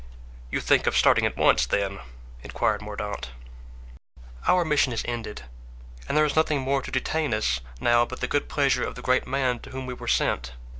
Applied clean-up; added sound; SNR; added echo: none; none; none; none.